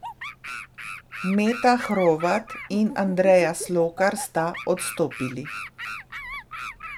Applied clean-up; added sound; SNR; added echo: none; Animal; 12 dB; none.